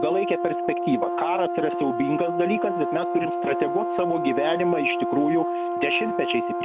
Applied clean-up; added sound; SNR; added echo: none; Brass instrument; 1 dB; none.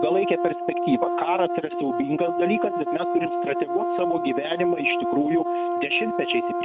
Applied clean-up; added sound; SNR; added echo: neural mask model RNNoise.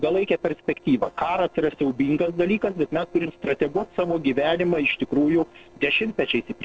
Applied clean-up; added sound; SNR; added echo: neural separator model SepFormer DNS4.